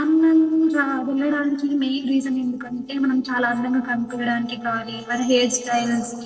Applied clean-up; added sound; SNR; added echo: neural separator model SepFormer DNS4.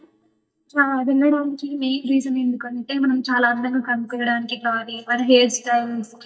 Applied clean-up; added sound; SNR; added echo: neural mask model DeepFilterNet 3.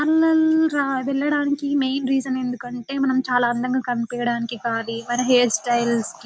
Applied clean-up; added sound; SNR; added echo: none; none; none; none.